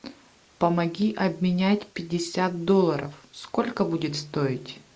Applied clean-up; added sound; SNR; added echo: neural mask model Resemble Enhance denoiser.